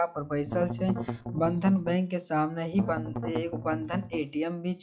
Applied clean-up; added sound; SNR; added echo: classical method log-MMSE.